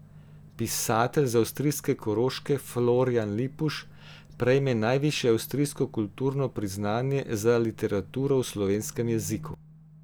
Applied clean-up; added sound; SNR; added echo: none; none; none; none.